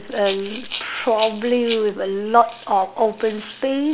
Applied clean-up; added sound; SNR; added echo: none; Rattle (instrument); 15 dB; none.